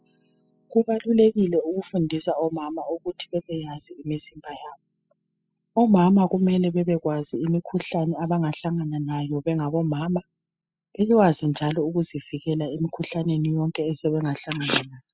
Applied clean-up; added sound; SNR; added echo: classical method spectral subtraction.